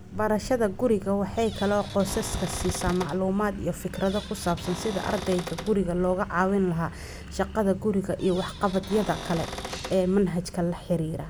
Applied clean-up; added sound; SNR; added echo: none; Cupboard open or close / Door; 12 dB; none.